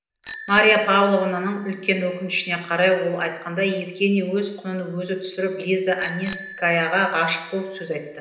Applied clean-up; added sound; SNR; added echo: none; Bicycle bell; 20 dB; reverberation time 0.9 s.